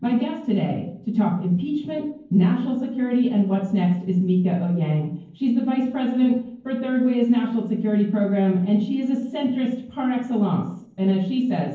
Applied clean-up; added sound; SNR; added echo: neural separator model SepFormer DNS4.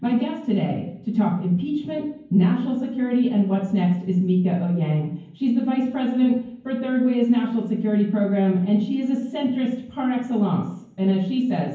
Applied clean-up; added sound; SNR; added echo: none; Brass instrument; 13 dB; reverberation time 0.9 s.